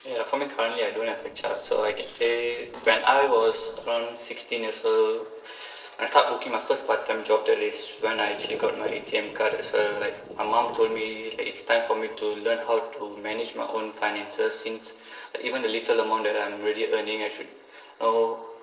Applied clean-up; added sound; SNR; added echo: neural separator model SepFormer DNS4.